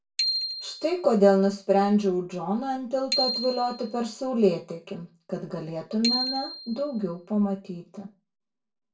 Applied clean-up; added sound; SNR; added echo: none; Bicycle bell; 9 dB; reverberation time 0.2 s.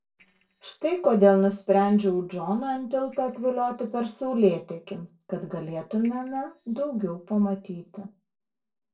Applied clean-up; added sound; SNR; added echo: neural separator model SepFormer DNS4.